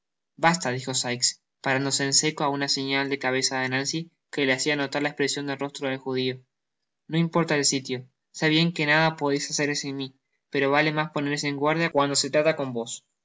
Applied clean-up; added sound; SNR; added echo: none; none; none; none.